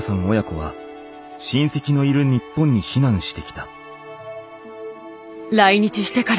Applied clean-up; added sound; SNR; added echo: none; none; none; none.